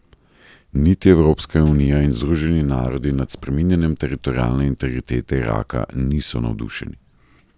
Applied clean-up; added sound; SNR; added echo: none; none; none; none.